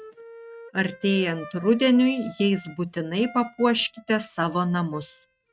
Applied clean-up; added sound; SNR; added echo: neural mask model RNNoise.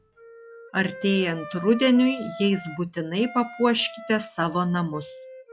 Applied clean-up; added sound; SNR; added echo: classical method log-MMSE.